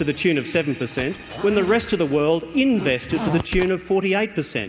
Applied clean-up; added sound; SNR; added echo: none; Zipper (clothing); 10 dB; none.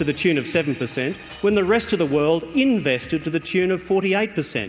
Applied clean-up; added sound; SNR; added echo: none; none; none; none.